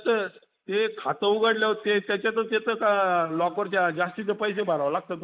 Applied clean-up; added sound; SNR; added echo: neural mask model Resemble Enhance denoiser.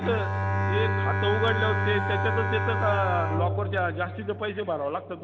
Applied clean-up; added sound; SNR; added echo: none; Bowed string instrument; -2 dB; none.